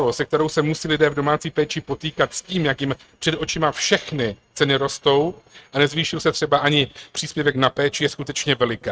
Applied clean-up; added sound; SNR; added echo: neural mask model RNNoise.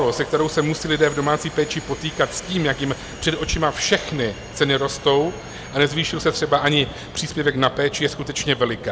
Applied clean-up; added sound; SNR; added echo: none; Subway, metro, underground; 14 dB; none.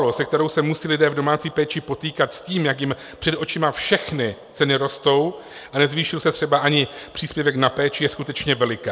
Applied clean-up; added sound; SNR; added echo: none; none; none; none.